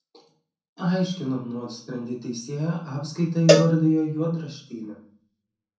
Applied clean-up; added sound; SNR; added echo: none; Cowbell; -1 dB; reverberation time 0.5 s.